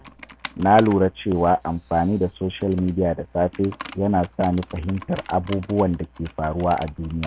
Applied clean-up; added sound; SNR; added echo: none; Computer keyboard; 19 dB; none.